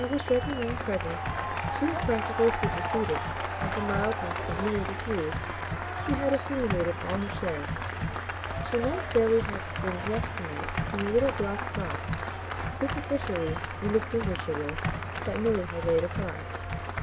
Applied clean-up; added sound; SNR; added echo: none; Applause / Cheering + Computer keyboard; 1 dB; none.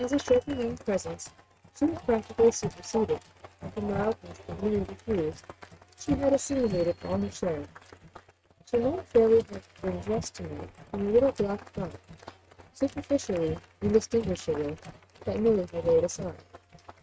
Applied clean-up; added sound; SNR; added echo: neural mask model RNNoise.